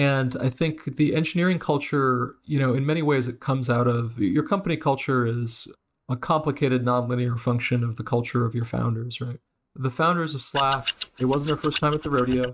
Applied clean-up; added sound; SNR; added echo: neural mask model RNNoise.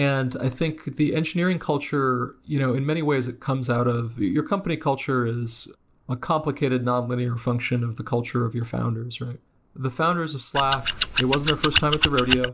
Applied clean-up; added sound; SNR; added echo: none; Scissors; 1 dB; none.